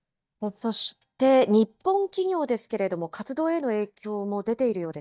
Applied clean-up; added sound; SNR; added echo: neural mask model DeepFilterNet 3.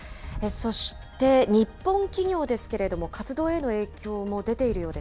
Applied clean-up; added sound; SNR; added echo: none; Wind; 15 dB; none.